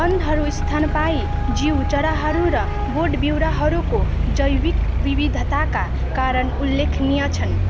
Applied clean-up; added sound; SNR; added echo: none; Traffic noise, roadway noise; -2 dB; none.